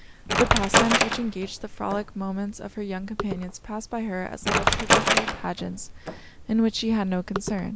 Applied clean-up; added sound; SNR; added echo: none; Wood; -1 dB; none.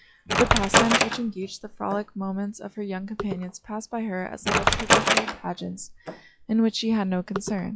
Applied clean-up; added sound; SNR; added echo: classical method log-MMSE.